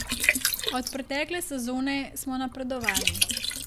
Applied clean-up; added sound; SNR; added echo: none; Liquid; -2 dB; none.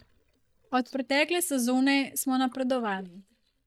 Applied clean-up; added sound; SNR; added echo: neural mask model DeepFilterNet 3.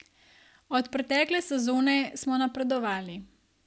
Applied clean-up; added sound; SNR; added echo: none; none; none; none.